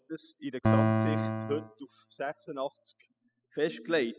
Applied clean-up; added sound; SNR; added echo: classical method spectral subtraction.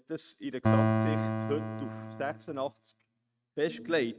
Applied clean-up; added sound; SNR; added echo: neural mask model RNNoise.